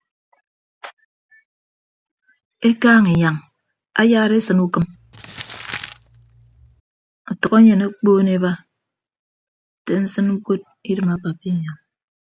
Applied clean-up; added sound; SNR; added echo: none; Crumpling, crinkling; 15 dB; none.